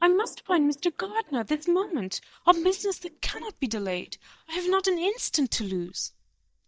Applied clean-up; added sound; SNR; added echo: neural mask model DeepFilterNet 3.